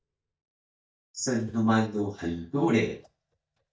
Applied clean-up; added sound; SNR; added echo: neural mask model DeepFilterNet 3.